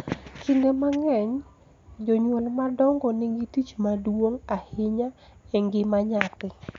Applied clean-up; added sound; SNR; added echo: none; none; none; none.